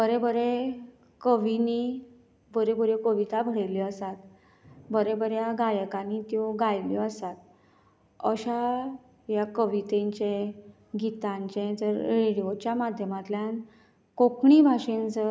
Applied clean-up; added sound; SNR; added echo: none; none; none; none.